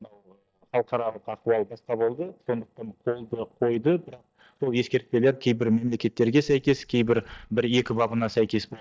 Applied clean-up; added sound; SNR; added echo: neural mask model DeepFilterNet 3.